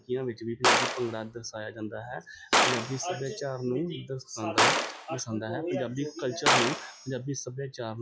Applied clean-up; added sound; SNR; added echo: classical method log-MMSE.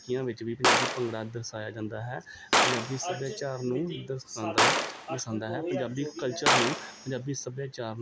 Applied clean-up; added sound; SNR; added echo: none; Gunshot, gunfire; -3 dB; none.